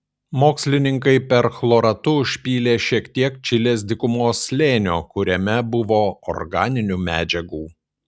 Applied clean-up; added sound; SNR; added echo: none; none; none; none.